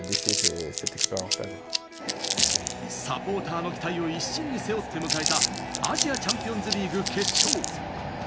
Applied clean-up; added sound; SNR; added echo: none; Crumpling, crinkling; -2 dB; none.